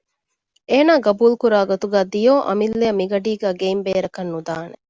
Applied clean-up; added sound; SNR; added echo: none; none; none; none.